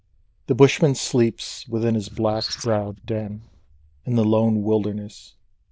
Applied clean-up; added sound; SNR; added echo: neural diffusion model UNIVERSE++.